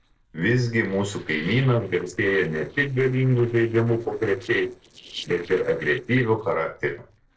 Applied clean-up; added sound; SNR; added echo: neural separator model SepFormer DNS4.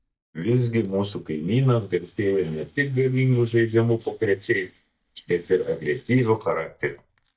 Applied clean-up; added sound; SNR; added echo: neural mask model DeepFilterNet 3.